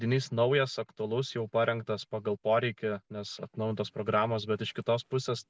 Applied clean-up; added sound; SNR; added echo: none; none; none; none.